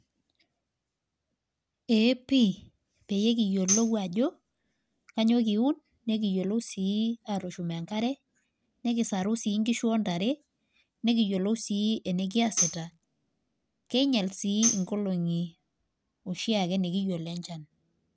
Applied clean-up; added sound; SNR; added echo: none; Tambourine; 4 dB; none.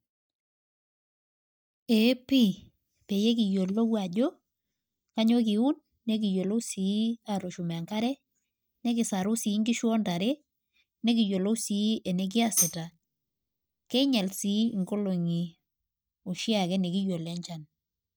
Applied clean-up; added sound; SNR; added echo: neural mask model DeepFilterNet 3.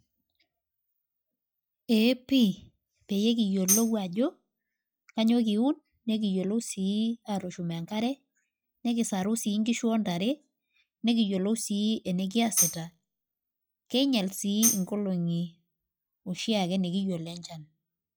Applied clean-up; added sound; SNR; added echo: classical method log-MMSE.